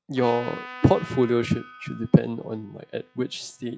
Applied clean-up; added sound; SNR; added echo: classical method log-MMSE.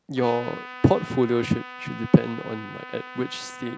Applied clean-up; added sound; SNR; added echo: none; Trumpet; 15 dB; none.